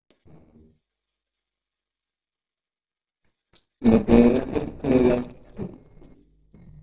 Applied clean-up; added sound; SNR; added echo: neural separator model SepFormer DNS4.